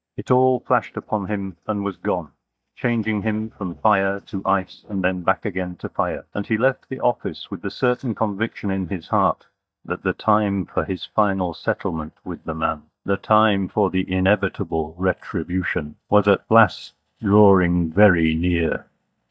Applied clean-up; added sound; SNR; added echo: neural mask model DeepFilterNet 3.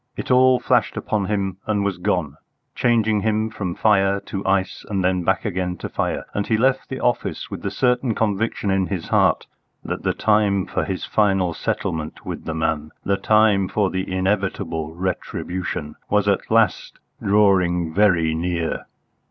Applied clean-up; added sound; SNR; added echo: none; none; none; none.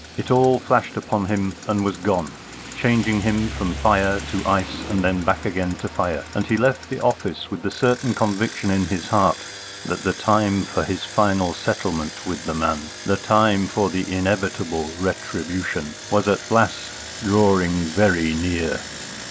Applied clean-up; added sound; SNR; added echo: none; Rain + Engine; 13 dB; none.